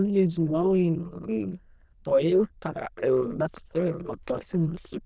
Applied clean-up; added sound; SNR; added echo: neural diffusion model UNIVERSE++.